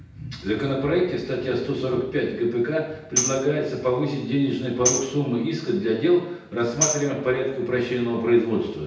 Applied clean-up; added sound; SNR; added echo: none; Tambourine; 6 dB; reverberation time 0.9 s.